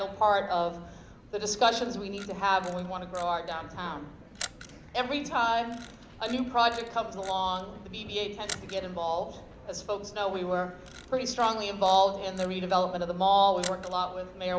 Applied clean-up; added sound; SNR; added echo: none; Camera; 18 dB; none.